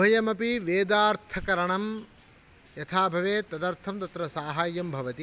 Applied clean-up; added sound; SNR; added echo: none; none; none; none.